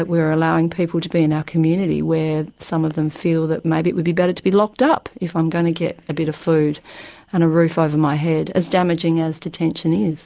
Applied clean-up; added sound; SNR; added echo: none; none; none; none.